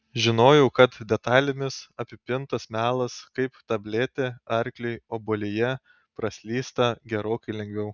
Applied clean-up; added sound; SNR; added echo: none; none; none; none.